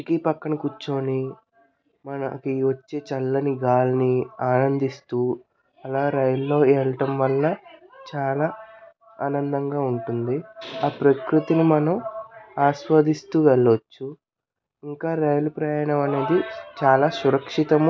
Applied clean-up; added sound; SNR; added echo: none; none; none; none.